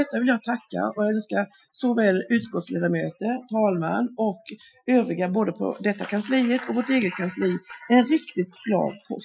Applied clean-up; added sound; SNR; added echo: classical method Wiener filter.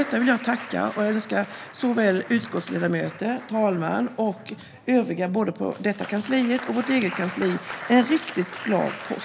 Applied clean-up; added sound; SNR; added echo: none; Applause; 14 dB; none.